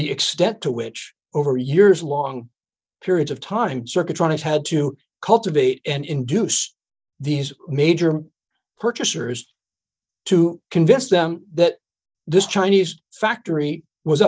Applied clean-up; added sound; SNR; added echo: neural mask model DeepFilterNet 3.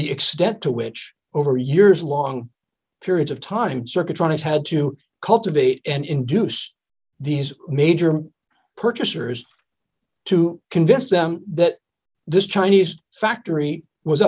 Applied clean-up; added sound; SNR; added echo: none; none; none; none.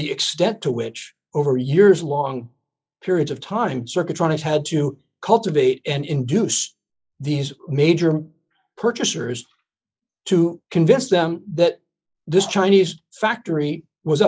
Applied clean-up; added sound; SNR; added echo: classical method log-MMSE.